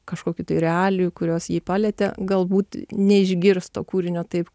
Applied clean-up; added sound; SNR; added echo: none; none; none; none.